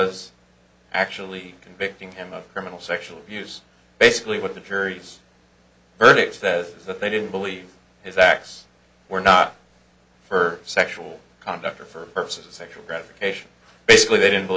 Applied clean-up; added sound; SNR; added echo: none; none; none; none.